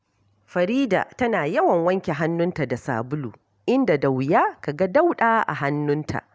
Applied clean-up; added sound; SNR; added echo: none; none; none; none.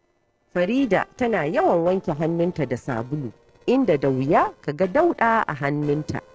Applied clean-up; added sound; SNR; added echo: neural separator model SepFormer DNS4.